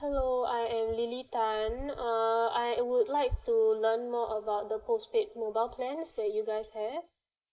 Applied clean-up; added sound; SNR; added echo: neural mask model Resemble Enhance denoiser.